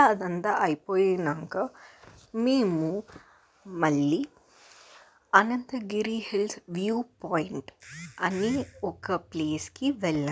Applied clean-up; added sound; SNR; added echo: none; none; none; none.